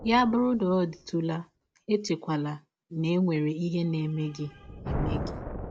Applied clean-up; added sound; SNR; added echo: none; Thunder; 11 dB; none.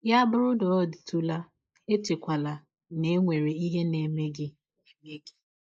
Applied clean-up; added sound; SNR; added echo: neural mask model Resemble Enhance denoiser.